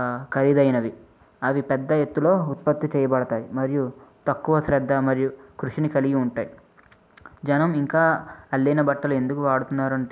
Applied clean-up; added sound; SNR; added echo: none; none; none; none.